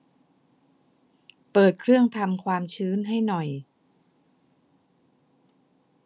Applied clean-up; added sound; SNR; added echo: none; none; none; none.